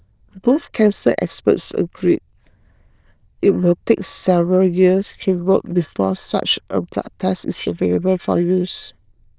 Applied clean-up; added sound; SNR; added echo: neural diffusion model UNIVERSE++.